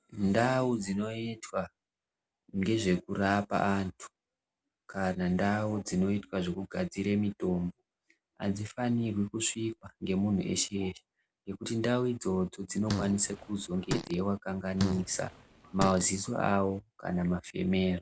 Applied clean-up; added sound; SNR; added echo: none; Fart; 6 dB; none.